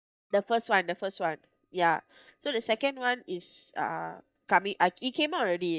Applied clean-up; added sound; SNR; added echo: neural mask model DeepFilterNet 3.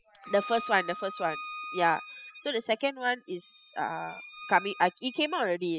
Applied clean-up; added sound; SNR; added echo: classical method spectral subtraction.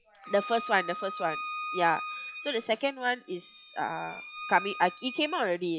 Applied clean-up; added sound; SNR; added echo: classical method log-MMSE.